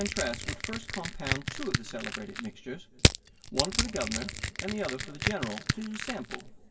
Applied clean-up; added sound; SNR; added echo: none; Crushing; -4 dB; reverberation time 2.7 s.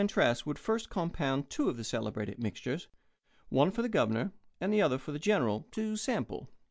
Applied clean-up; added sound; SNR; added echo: none; none; none; none.